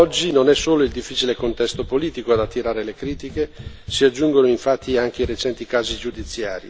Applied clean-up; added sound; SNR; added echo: none; Run; 16 dB; none.